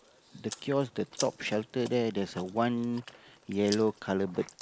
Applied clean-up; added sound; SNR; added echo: neural mask model Resemble Enhance denoiser.